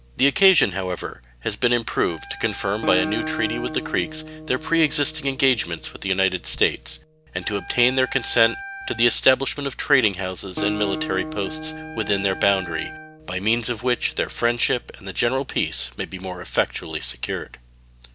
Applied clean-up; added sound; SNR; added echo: none; Wind instrument, woodwind instrument + Guitar; 12 dB; none.